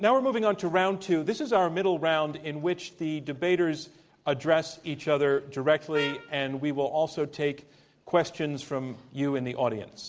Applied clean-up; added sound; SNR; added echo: none; Trumpet; 13 dB; none.